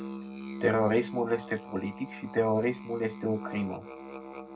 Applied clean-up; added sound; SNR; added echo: none; Musical instrument; 11 dB; reverberation time 0.4 s.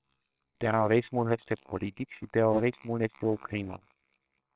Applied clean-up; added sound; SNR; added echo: neural separator model SepFormer WHAMR!.